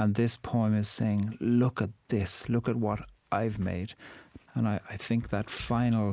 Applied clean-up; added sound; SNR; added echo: none; none; none; none.